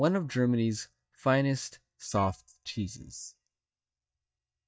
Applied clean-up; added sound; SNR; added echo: neural mask model DeepFilterNet 3.